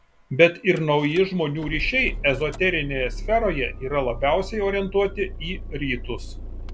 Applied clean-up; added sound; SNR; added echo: none; Idling / Engine starting / Door / Car; 10 dB; none.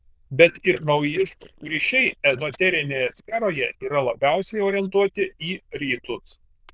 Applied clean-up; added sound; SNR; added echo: neural diffusion model UNIVERSE++.